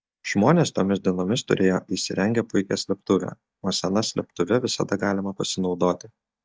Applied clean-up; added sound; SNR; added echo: neural mask model DeepFilterNet 3.